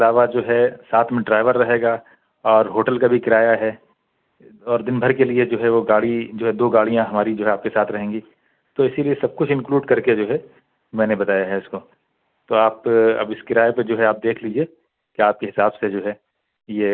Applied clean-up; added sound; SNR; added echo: none; none; none; none.